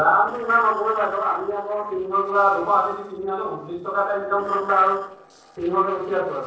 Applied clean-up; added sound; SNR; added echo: neural separator model SepFormer DNS4.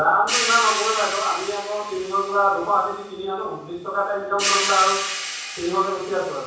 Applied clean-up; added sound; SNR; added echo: none; Hi-hat; 6 dB; reverberation time 0.7 s.